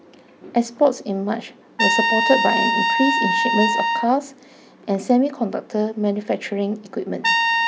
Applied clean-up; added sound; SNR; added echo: none; Trumpet; 1 dB; none.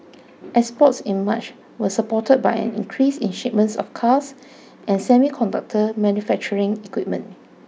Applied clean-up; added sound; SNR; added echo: none; none; none; none.